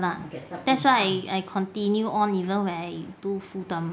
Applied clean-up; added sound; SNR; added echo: none; none; none; none.